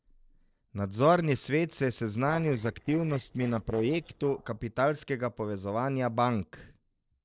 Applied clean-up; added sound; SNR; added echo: neural separator model SepFormer DNS4.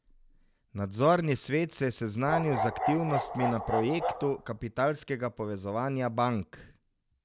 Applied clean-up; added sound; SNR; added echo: none; Bark; 2 dB; none.